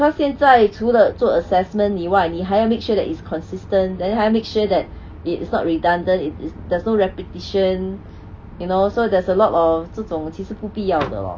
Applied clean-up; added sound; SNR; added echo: none; none; none; none.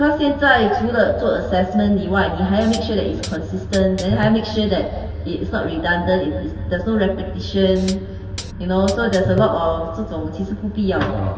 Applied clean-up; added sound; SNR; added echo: none; Hi-hat; 11 dB; reverberation time 2.0 s.